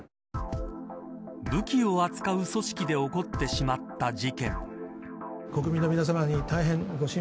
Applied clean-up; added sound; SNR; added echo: none; none; none; none.